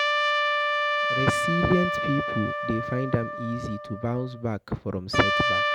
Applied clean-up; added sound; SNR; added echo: none; Trumpet; -2 dB; none.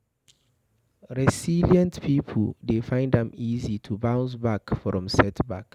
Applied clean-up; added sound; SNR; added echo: none; none; none; none.